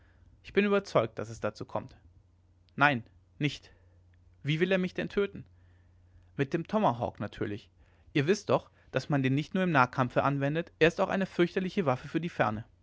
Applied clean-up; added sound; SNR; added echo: none; none; none; none.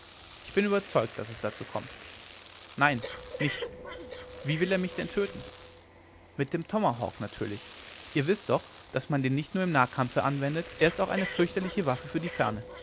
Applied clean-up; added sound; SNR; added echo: none; Domestic sounds, home sounds + Breathing; 12 dB; none.